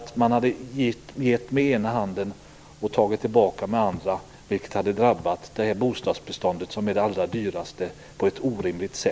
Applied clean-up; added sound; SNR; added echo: none; none; none; none.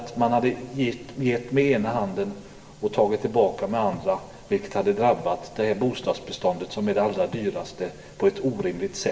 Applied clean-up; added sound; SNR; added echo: none; none; none; reverberation time 2.5 s.